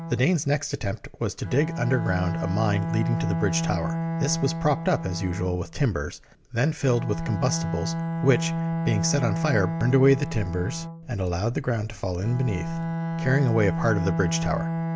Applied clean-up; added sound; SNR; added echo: none; Bowed string instrument; 4 dB; none.